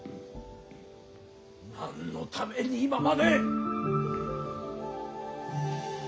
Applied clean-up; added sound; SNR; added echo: none; none; none; none.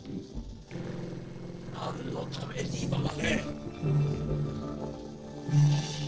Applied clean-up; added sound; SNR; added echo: neural separator model SepFormer DNS4.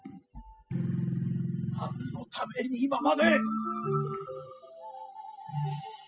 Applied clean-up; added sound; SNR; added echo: classical method spectral subtraction.